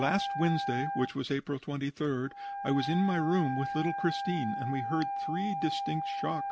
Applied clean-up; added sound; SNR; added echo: none; Wind instrument, woodwind instrument; 4 dB; none.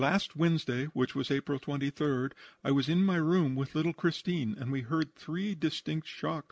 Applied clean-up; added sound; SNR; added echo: none; none; none; none.